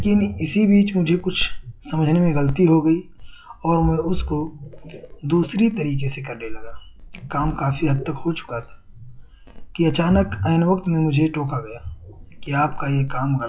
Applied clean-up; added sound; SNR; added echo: classical method log-MMSE.